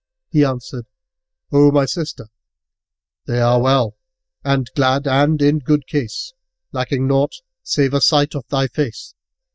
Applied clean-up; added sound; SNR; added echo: neural mask model DeepFilterNet 3.